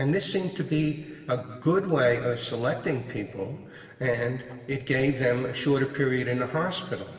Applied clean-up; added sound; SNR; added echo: none; none; none; reverberation time 2.8 s.